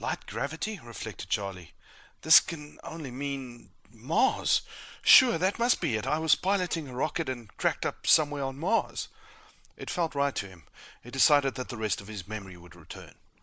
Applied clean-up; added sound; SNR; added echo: none; none; none; none.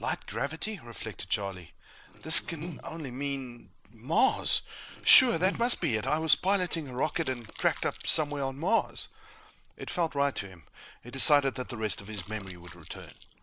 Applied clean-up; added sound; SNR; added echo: none; Liquid + Crumpling, crinkling; 13 dB; none.